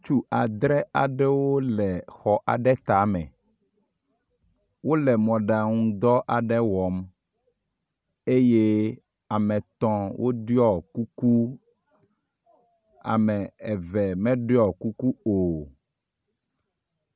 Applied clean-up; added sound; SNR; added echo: none; none; none; none.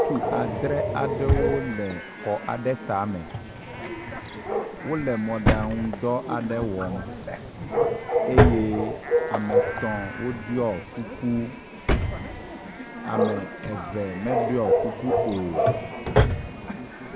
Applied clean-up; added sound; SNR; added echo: none; Drawer open or close + Bark / Chatter / Chirp, tweet / Livestock, farm animals, working animals; -3 dB; none.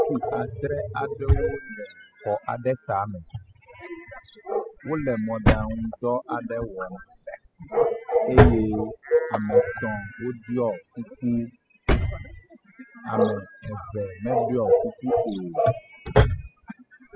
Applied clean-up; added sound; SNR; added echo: classical method spectral subtraction.